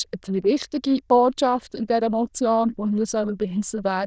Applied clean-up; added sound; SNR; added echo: neural diffusion model UNIVERSE++.